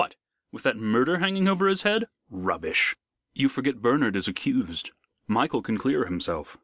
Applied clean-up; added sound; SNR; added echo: none; none; none; none.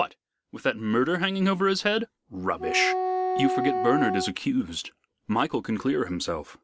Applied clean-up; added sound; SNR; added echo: none; Wind instrument, woodwind instrument; 2 dB; none.